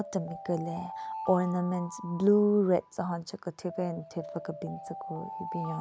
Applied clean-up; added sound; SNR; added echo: none; Alarm; 12 dB; none.